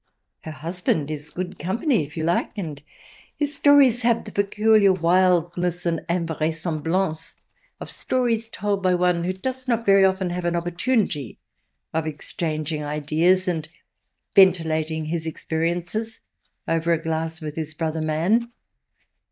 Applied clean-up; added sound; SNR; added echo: neural mask model DeepFilterNet 3.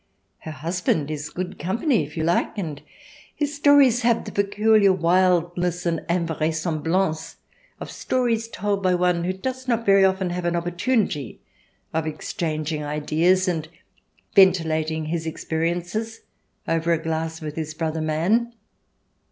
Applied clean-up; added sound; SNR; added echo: none; none; none; none.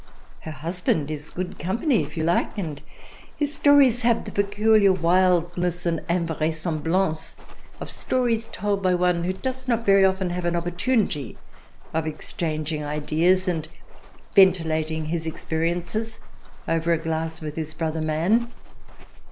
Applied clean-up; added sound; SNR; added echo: none; Walk, footsteps; 8 dB; none.